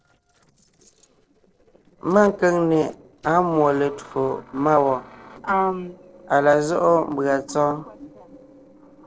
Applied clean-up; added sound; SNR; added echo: neural separator model SepFormer DNS4.